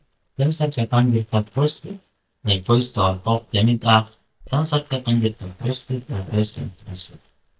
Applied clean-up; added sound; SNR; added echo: neural mask model DeepFilterNet 3.